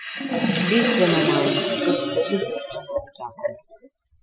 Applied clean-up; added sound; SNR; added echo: classical method Wiener filter.